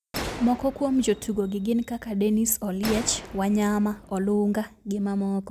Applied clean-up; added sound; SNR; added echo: none; Gunshot, gunfire; 14 dB; none.